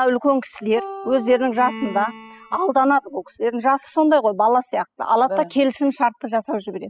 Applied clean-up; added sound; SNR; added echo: classical method spectral subtraction.